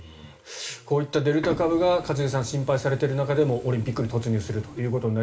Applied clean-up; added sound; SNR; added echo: none; Printer; 15 dB; reverberation time 0.5 s.